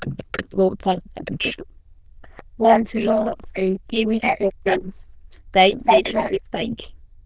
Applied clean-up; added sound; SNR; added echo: neural diffusion model UNIVERSE++.